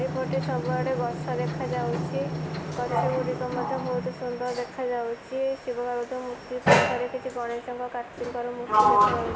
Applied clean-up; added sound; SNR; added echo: none; Sliding door; -2 dB; none.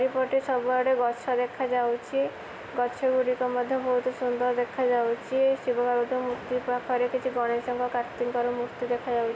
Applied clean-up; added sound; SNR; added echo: none; none; none; none.